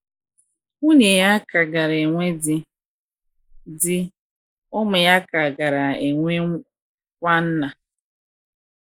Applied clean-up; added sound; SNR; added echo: neural mask model Resemble Enhance denoiser.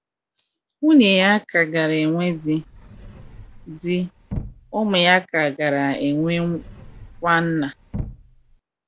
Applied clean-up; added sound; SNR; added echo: none; Sliding door / Slam / Wood; 16 dB; none.